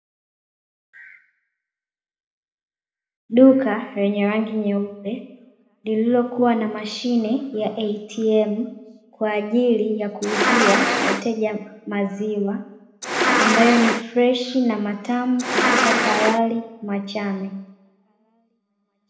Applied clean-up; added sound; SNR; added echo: none; Insect; -3 dB; reverberation time 0.9 s.